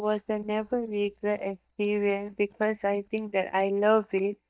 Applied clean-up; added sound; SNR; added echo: neural mask model DeepFilterNet 3.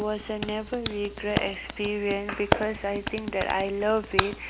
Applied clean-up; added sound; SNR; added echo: none; Hands; 4 dB; none.